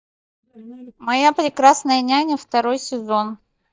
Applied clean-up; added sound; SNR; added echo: neural mask model DeepFilterNet 3.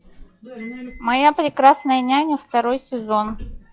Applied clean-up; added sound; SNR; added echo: classical method log-MMSE.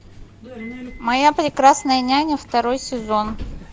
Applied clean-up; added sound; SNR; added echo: none; Subway, metro, underground; 16 dB; none.